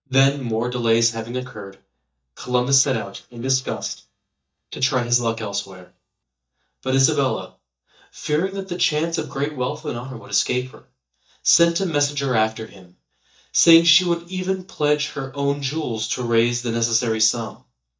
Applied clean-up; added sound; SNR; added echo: neural mask model DeepFilterNet 3.